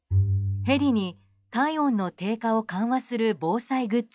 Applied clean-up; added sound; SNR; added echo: classical method log-MMSE.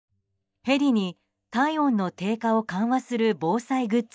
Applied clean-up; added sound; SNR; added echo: neural mask model DeepFilterNet 3.